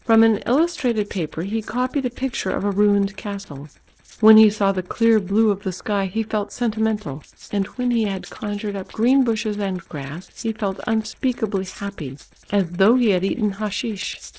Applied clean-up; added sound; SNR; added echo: neural separator model SepFormer DNS4.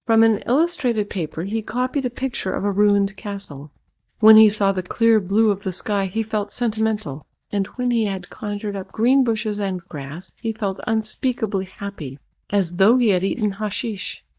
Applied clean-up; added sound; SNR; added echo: neural mask model DeepFilterNet 3.